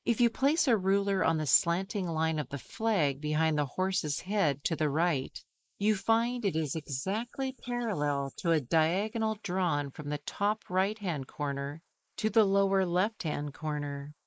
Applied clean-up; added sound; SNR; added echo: neural mask model Resemble Enhance denoiser.